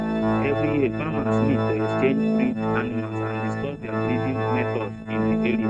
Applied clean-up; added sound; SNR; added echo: neural mask model RNNoise.